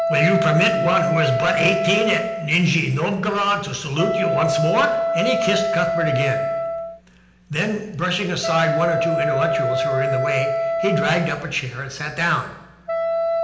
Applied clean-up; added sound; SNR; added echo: none; Wind instrument, woodwind instrument; 1 dB; reverberation time 0.9 s.